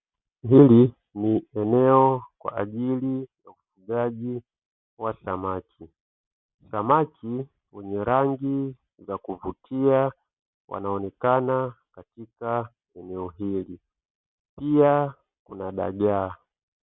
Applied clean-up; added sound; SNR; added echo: none; none; none; none.